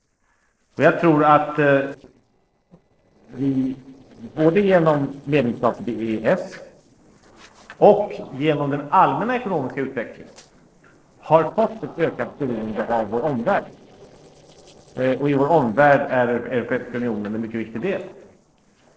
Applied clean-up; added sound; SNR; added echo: neural separator model SepFormer DNS4.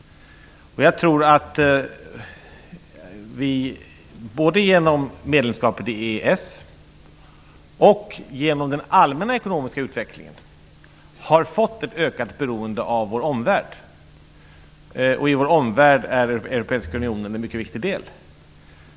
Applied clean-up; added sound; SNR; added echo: none; none; none; none.